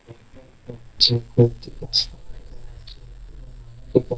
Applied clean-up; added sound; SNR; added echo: neural mask model DeepFilterNet 3.